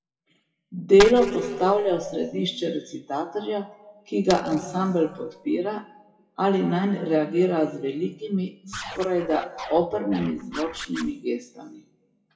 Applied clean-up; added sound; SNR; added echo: classical method WPE with log-MMSE.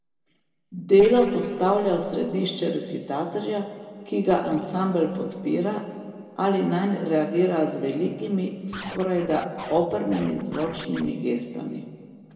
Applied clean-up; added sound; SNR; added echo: neural separator model SepFormer DNS4.